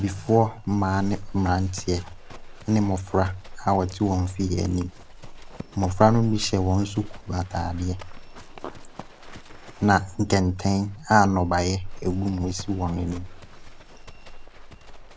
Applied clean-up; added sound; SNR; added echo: none; Livestock, farm animals, working animals; 13 dB; none.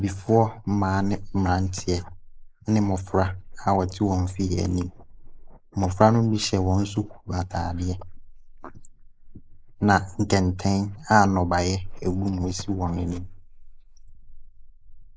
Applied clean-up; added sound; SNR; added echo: neural mask model Resemble Enhance denoiser.